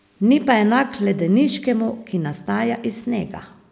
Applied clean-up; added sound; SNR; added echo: none; none; none; none.